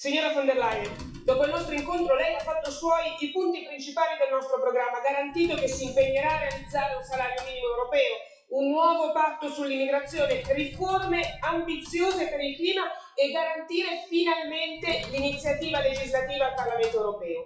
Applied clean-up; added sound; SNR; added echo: classical method WPE with log-MMSE.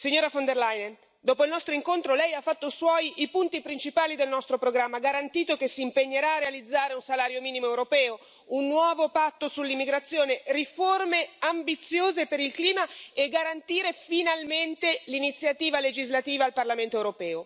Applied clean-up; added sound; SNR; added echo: none; none; none; none.